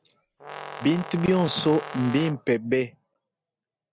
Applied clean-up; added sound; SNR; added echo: none; Brass instrument; 12 dB; none.